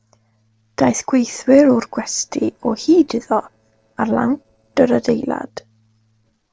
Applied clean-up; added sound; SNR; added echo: neural separator model SepFormer DNS4.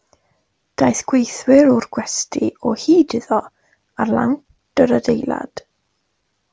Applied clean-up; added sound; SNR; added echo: none; none; none; none.